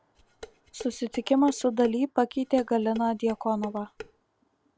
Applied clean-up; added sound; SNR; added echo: none; Dishes, pots, and pans; 18 dB; none.